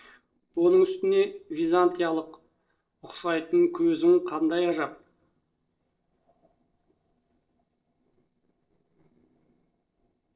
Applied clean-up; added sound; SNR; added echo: neural separator model SepFormer DNS4.